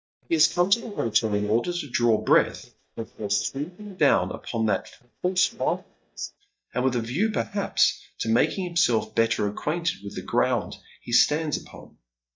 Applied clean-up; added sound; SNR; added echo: neural mask model DeepFilterNet 3.